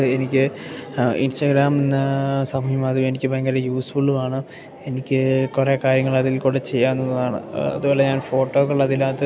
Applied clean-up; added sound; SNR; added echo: none; none; none; none.